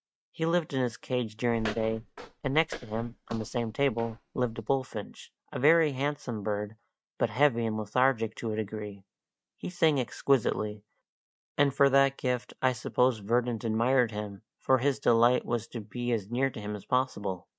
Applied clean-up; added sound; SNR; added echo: neural mask model RNNoise.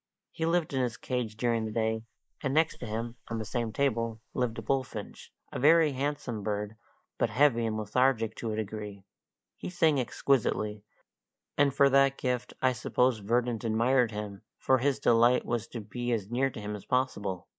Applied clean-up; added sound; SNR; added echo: neural mask model Resemble Enhance denoiser.